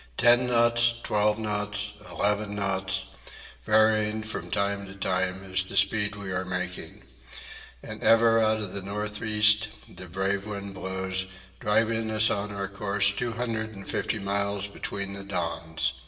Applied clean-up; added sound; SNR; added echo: none; none; none; reverberation time 0.8 s.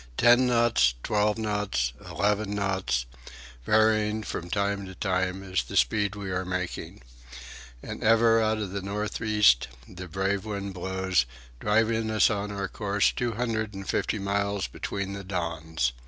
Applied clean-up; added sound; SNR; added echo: none; none; none; none.